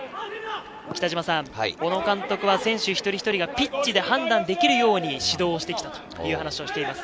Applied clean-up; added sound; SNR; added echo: none; none; none; none.